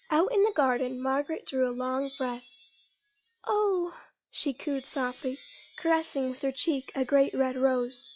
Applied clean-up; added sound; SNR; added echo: classical method log-MMSE.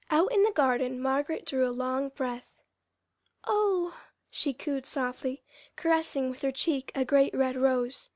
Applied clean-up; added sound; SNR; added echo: none; none; none; none.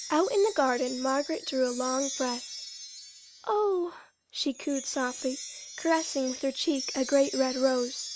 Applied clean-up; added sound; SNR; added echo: none; Wind chime; 11 dB; none.